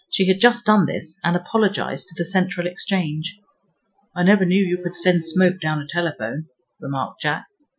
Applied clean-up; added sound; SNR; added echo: classical method Wiener filter.